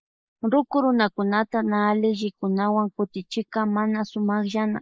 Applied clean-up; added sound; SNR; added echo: neural mask model Resemble Enhance denoiser.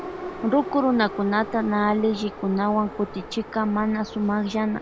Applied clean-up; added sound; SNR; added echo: none; Subway, metro, underground; 13 dB; none.